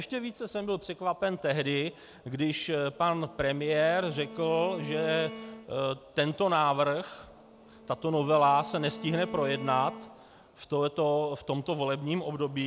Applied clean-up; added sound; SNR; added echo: none; Bowed string instrument; 15 dB; none.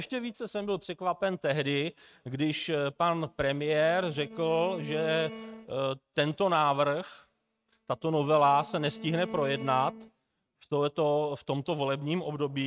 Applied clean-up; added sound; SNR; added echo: neural mask model RNNoise.